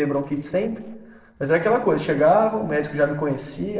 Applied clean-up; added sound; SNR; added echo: neural separator model SepFormer DNS4.